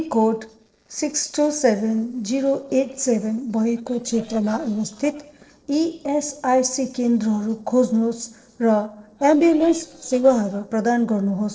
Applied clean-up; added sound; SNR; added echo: neural separator model SepFormer DNS4.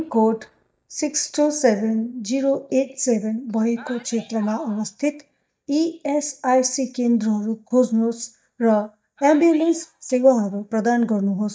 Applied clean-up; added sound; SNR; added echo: neural mask model DeepFilterNet 3.